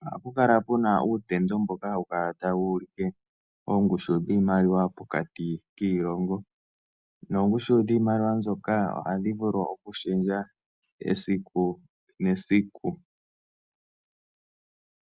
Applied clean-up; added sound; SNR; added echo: none; none; none; none.